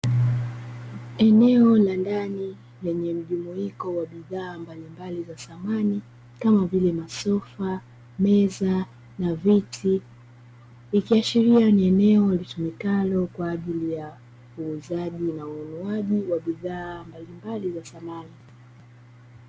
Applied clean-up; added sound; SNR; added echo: none; none; none; none.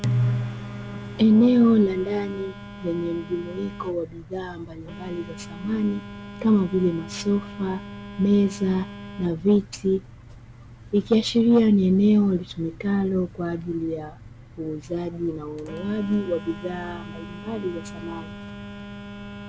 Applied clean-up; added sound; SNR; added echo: none; Telephone; 16 dB; none.